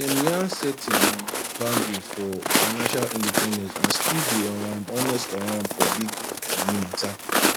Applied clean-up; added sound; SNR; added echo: none; Walk, footsteps; -3 dB; none.